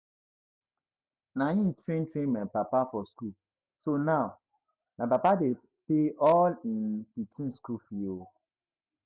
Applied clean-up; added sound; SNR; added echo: none; none; none; none.